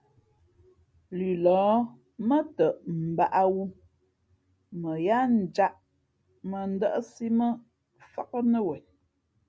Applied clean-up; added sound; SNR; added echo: none; none; none; none.